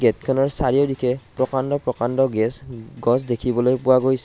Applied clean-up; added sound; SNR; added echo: none; none; none; none.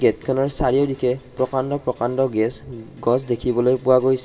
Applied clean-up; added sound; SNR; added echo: none; none; none; reverberation time 0.4 s.